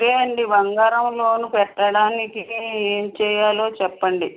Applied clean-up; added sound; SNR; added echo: none; none; none; none.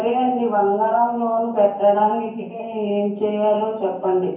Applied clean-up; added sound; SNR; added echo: none; none; none; reverberation time 0.9 s.